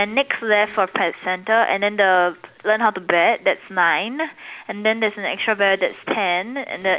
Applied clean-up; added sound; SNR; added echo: none; none; none; none.